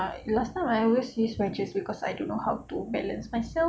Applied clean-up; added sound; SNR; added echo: none; none; none; none.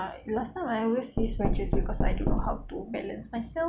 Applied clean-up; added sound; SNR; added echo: none; Knock; -3 dB; none.